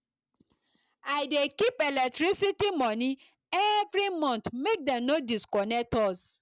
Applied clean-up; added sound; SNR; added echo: none; none; none; none.